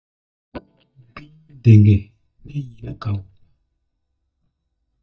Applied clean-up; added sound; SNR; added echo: neural mask model DeepFilterNet 3.